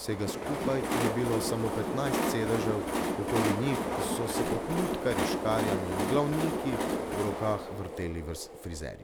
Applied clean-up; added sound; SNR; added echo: none; Train; -1 dB; none.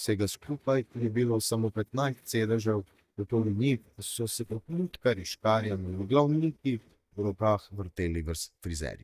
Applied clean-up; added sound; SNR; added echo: neural mask model DeepFilterNet 3.